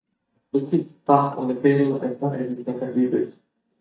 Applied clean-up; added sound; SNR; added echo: neural mask model DeepFilterNet 3.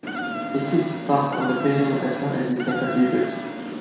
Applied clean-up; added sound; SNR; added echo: none; Insect; 6 dB; reverberation time 1.1 s.